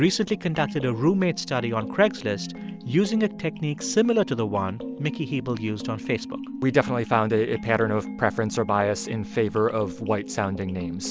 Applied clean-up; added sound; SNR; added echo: none; none; none; none.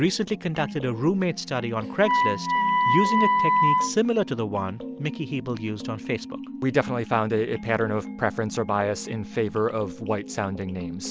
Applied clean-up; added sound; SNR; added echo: none; Wind instrument, woodwind instrument; -2 dB; none.